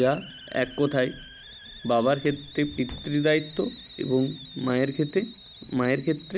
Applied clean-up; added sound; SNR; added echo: none; Hiss + Walk, footsteps; 17 dB; none.